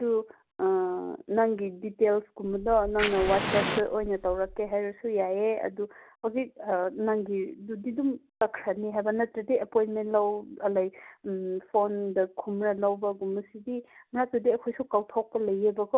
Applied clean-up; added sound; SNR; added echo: none; Fire; 5 dB; none.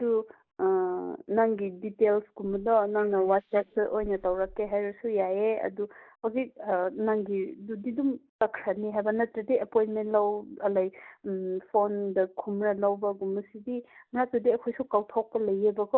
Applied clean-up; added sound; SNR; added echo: neural mask model Resemble Enhance denoiser.